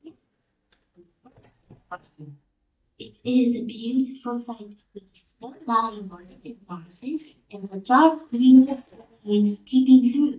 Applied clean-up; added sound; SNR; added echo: neural mask model DeepFilterNet 3.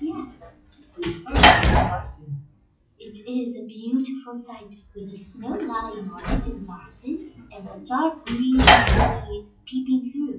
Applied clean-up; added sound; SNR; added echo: classical method WPE with log-MMSE.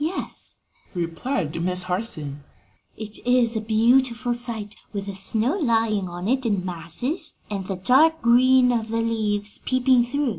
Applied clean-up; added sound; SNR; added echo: none; none; none; none.